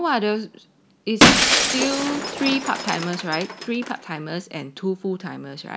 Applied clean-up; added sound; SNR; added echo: none; Shatter; -2 dB; none.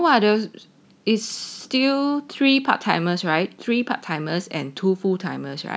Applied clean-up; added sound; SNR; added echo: none; none; none; none.